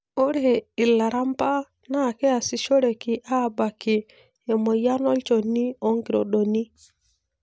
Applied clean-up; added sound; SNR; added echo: none; none; none; none.